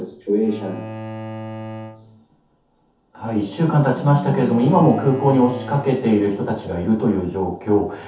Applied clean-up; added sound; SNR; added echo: none; Bowed string instrument; 15 dB; reverberation time 0.5 s.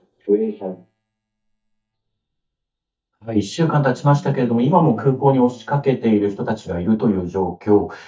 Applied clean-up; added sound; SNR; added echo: neural mask model DeepFilterNet 3.